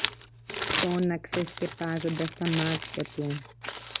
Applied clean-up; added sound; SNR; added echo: none; Crumpling, crinkling; 4 dB; none.